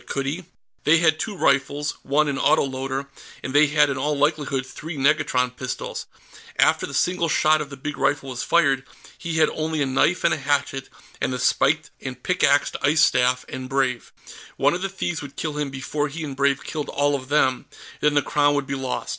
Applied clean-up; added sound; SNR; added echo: none; none; none; none.